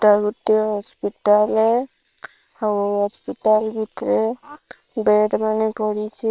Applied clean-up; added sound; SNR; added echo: neural separator model SepFormer WHAM!.